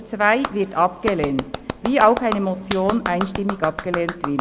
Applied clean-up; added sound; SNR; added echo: none; Clapping; 8 dB; none.